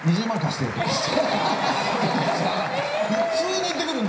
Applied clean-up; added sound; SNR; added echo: none; Applause; 10 dB; reverberation time 0.5 s.